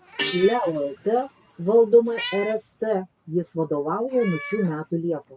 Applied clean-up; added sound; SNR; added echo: none; Meow + Guitar; 14 dB; none.